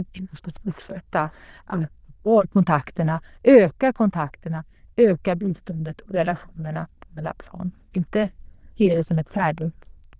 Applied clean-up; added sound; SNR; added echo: neural diffusion model UNIVERSE++.